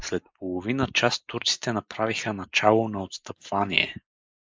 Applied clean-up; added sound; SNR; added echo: neural mask model Resemble Enhance denoiser.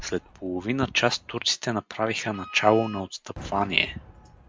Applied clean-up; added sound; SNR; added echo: none; Fireworks + Wind instrument, woodwind instrument; 18 dB; none.